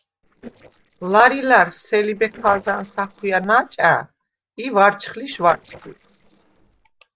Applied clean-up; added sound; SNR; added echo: neural separator model SepFormer DNS4.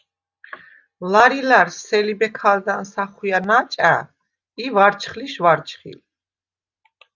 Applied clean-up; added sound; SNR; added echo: none; none; none; none.